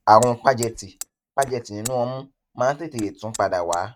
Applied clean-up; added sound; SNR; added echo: neural mask model RNNoise.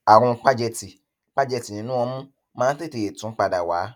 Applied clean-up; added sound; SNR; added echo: none; none; none; none.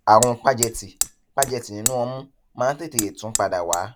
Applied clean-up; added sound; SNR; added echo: none; Hammer; 7 dB; none.